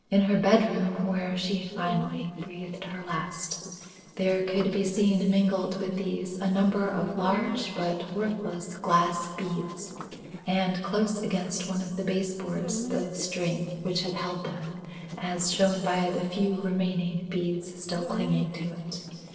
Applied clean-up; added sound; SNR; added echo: neural separator model SepFormer DNS4.